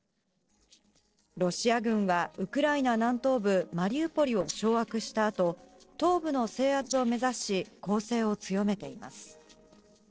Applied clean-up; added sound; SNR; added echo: neural separator model SepFormer DNS4.